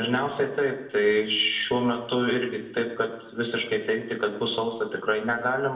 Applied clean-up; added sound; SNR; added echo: none; none; none; reverberation time 0.7 s.